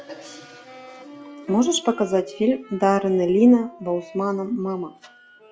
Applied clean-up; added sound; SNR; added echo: classical method log-MMSE.